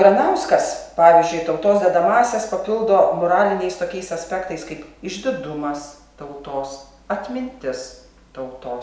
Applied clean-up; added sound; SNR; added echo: none; none; none; none.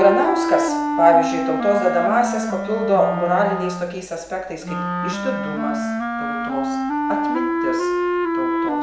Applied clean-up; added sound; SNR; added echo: none; Wind instrument, woodwind instrument; 1 dB; none.